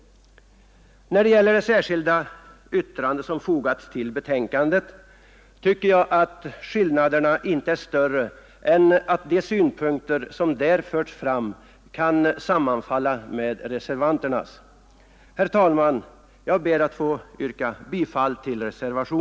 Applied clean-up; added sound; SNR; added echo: none; none; none; none.